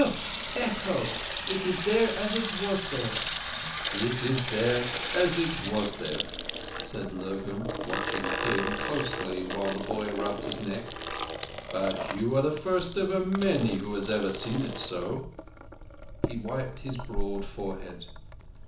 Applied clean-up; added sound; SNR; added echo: none; Sink (filling or washing) / Water tap, faucet; 2 dB; reverberation time 0.7 s.